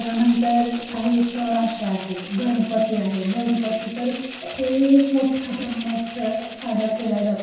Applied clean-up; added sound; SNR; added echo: none; Rattle (instrument); 10 dB; reverberation time 0.9 s.